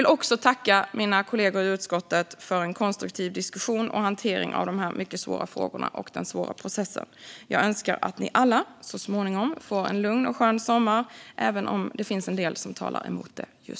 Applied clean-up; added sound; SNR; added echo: none; none; none; none.